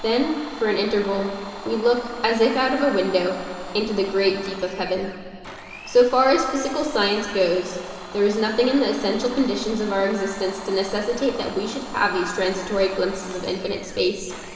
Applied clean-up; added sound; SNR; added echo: none; Domestic sounds, home sounds; 16 dB; reverberation time 2.3 s.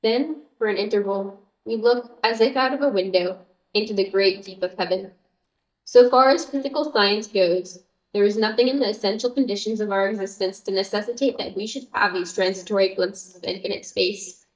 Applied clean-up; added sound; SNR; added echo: neural mask model DeepFilterNet 3.